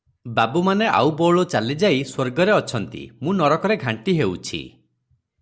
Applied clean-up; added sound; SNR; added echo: none; none; none; none.